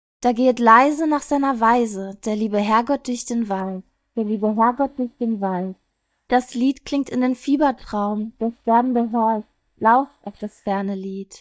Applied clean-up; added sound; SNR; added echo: neural mask model DeepFilterNet 3.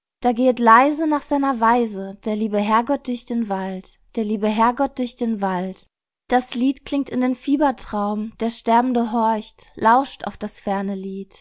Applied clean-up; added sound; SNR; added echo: none; none; none; none.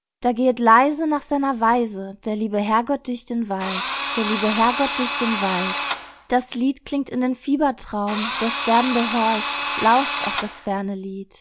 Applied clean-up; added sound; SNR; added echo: none; Drill; 1 dB; none.